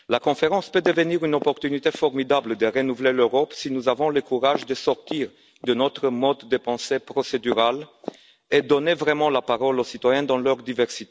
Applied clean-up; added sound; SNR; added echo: none; Walk, footsteps; 14 dB; none.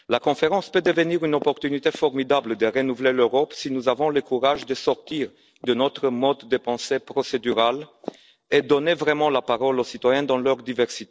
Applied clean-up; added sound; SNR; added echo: neural separator model SepFormer DNS4.